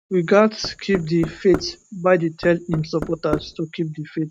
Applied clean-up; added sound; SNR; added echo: none; Knock; 11 dB; none.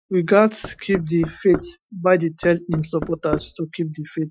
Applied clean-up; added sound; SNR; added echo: classical method Wiener filter.